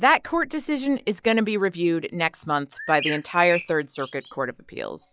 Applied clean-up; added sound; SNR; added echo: classical method log-MMSE.